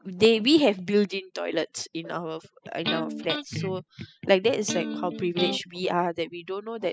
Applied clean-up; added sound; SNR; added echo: classical method spectral subtraction.